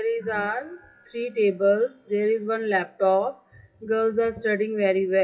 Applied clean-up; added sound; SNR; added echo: classical method WPE with log-MMSE.